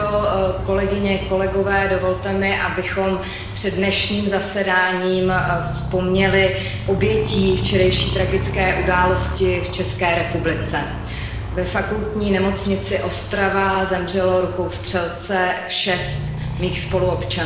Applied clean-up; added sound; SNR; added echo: none; Motorcycle; 7 dB; reverberation time 0.9 s.